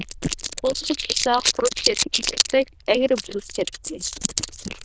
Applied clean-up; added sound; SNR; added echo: neural diffusion model UNIVERSE++.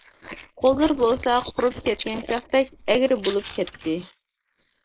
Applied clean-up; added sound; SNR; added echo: neural mask model Resemble Enhance denoiser.